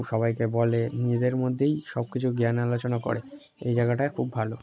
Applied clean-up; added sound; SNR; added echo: none; none; none; none.